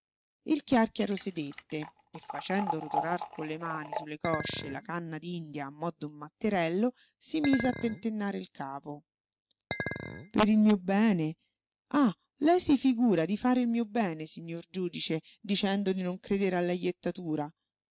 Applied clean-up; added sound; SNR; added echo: neural mask model RNNoise.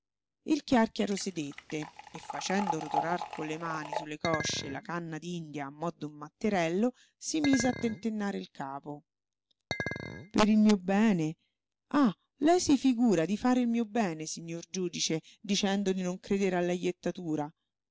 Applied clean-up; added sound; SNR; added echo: none; Chink, clink + Liquid; 8 dB; none.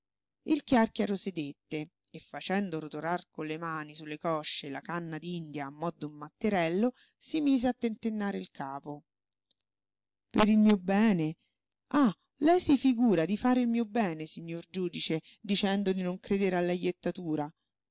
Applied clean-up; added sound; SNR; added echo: none; none; none; none.